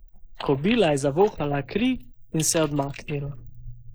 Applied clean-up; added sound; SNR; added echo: neural mask model Resemble Enhance denoiser.